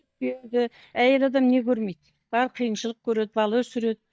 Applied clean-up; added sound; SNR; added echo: neural mask model DeepFilterNet 3.